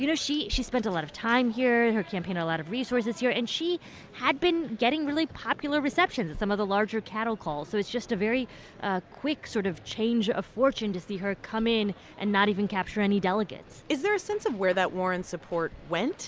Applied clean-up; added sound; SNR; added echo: none; none; none; none.